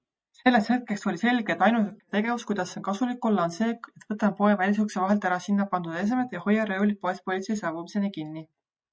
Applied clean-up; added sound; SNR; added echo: none; none; none; none.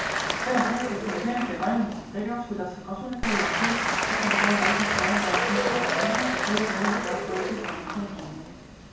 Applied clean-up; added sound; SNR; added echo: none; Applause / Crowd; -2 dB; reverberation time 0.6 s.